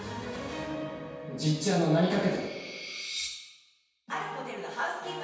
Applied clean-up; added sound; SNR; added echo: none; none; none; reverberation time 1.2 s.